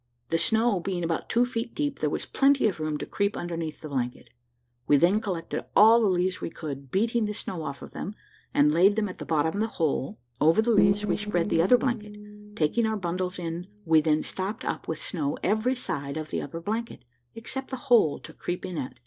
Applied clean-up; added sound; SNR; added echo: neural separator model SepFormer DNS4.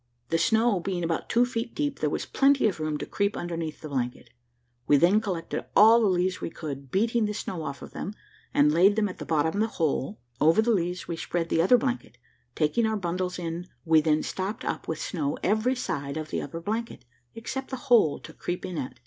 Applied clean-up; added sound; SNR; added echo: none; none; none; none.